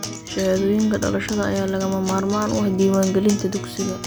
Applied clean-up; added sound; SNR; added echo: none; Acoustic guitar; 10 dB; none.